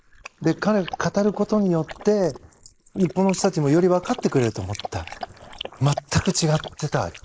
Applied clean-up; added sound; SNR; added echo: neural mask model Resemble Enhance denoiser.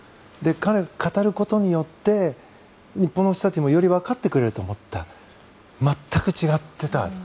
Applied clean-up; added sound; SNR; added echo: none; none; none; none.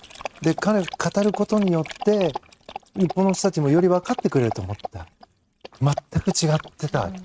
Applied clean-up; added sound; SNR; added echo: neural mask model RNNoise.